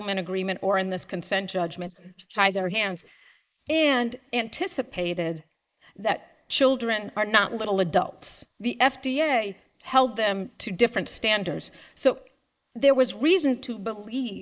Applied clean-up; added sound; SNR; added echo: neural mask model Resemble Enhance denoiser.